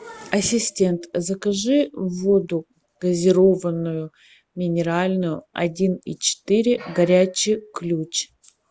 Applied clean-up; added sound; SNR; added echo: none; none; none; none.